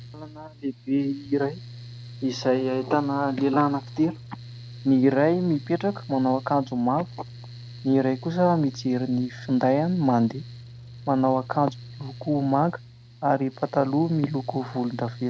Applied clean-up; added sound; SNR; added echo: none; Mechanical fan; 16 dB; none.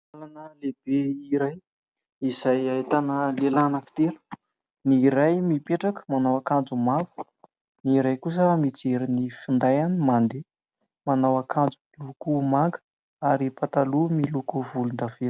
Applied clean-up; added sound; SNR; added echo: none; none; none; none.